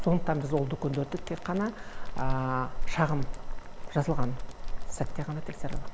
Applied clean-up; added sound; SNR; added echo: none; Boiling; -1 dB; none.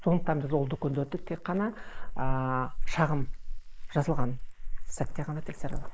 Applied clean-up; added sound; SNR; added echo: neural mask model Resemble Enhance denoiser.